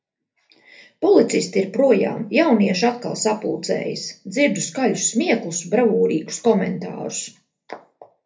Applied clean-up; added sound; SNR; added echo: none; none; none; reverberation time 0.3 s.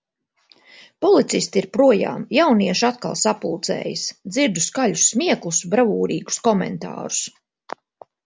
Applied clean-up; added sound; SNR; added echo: none; none; none; none.